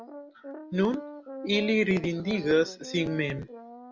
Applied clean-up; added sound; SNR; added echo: none; Brass instrument; 14 dB; none.